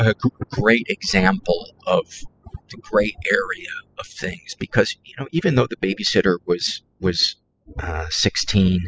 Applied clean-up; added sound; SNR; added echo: classical method spectral subtraction.